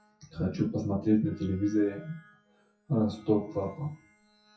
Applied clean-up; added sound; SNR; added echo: classical method WPE with log-MMSE.